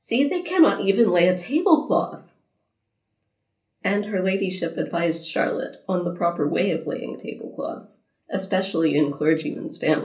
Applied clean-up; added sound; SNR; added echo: none; none; none; reverberation time 0.3 s.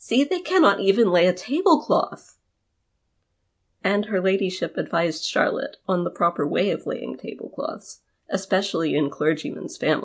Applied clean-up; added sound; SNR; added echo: none; none; none; none.